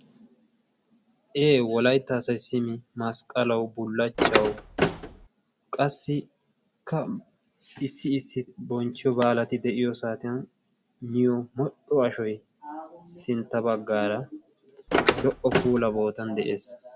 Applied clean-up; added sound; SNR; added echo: none; Car; -2 dB; none.